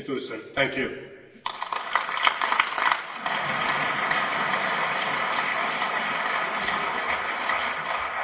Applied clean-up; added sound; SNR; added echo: none; none; none; reverberation time 2.2 s.